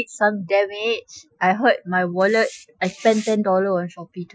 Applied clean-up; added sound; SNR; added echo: classical method Wiener filter.